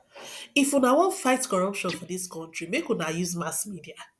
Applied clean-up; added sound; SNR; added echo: none; Guitar; 19 dB; none.